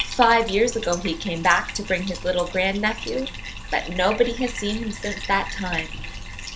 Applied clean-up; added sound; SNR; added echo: none; Bathtub (filling or washing); 9 dB; none.